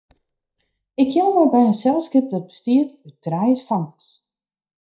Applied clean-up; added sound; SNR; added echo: neural mask model DeepFilterNet 3.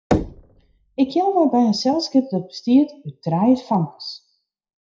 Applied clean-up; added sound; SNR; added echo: classical method WPE with log-MMSE.